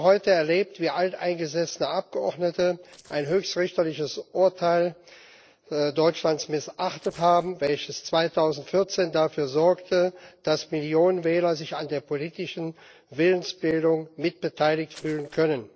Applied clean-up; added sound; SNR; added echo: neural separator model SepFormer DNS4.